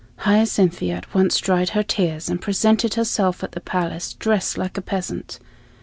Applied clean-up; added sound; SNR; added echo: none; none; none; none.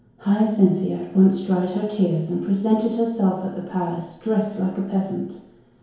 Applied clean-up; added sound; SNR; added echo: none; none; none; reverberation time 1.0 s.